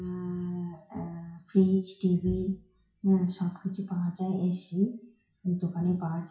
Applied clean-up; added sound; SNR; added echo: classical method WPE with log-MMSE.